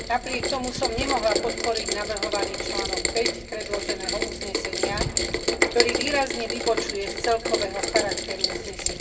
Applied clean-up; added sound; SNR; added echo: none; Rain; -1 dB; reverberation time 1.1 s.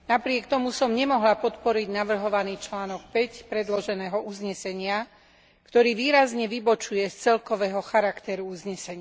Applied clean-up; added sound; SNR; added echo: none; none; none; none.